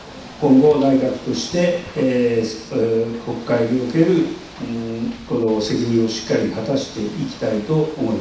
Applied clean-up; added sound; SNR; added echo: none; Ocean / Boat, Water vehicle; 19 dB; reverberation time 0.7 s.